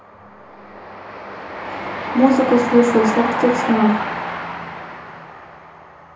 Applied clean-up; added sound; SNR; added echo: none; Train; 6 dB; reverberation time 0.6 s.